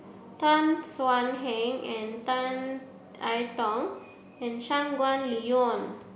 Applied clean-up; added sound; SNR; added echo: none; none; none; none.